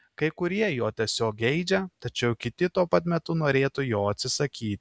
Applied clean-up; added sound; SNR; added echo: none; none; none; none.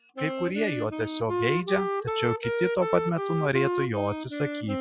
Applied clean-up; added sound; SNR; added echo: classical method Wiener filter.